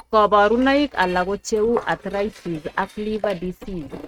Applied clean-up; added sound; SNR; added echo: neural mask model RNNoise.